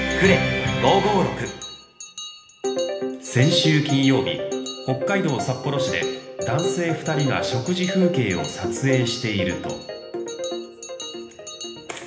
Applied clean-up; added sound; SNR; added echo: none; Bell; 17 dB; reverberation time 1.1 s.